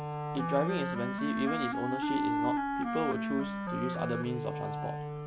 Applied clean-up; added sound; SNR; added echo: none; Wind instrument, woodwind instrument; -2 dB; none.